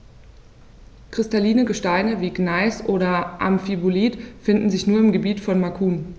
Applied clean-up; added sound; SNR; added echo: none; none; none; none.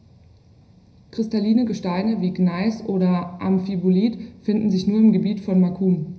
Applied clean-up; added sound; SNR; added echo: none; none; none; reverberation time 0.4 s.